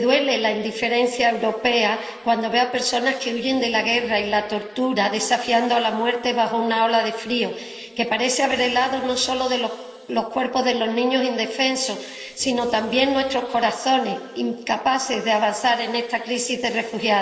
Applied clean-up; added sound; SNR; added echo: neural separator model SepFormer DNS4.